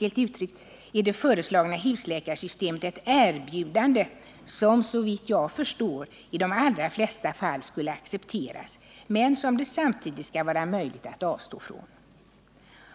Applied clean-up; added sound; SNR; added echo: none; none; none; none.